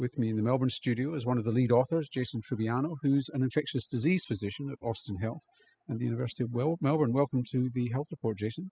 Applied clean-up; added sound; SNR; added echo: classical method spectral subtraction.